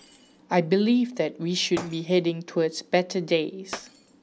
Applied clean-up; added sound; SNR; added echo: none; Shatter; 19 dB; none.